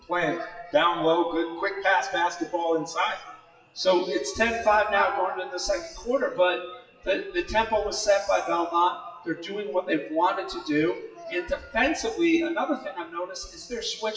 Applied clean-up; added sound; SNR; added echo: classical method WPE with log-MMSE.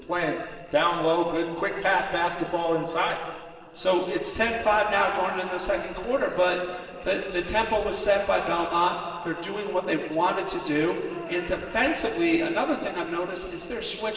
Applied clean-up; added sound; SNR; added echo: neural separator model SepFormer DNS4.